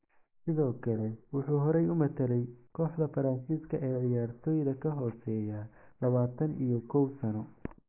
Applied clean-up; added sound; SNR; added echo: neural mask model Resemble Enhance denoiser.